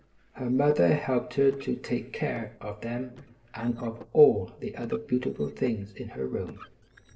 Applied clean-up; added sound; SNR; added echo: neural separator model SepFormer DNS4.